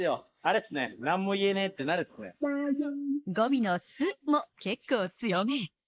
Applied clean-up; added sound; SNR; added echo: neural mask model Resemble Enhance denoiser.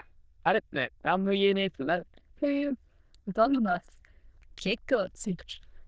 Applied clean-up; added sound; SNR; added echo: neural diffusion model UNIVERSE++.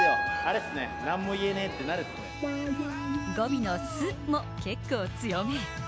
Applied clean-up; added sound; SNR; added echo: none; Piano; 5 dB; none.